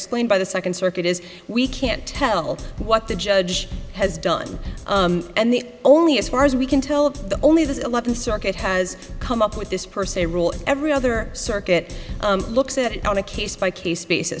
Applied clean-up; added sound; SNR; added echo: none; Drum kit; 11 dB; none.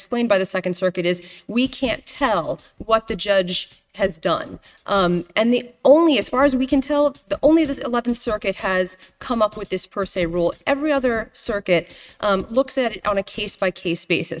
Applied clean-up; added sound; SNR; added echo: neural mask model RNNoise.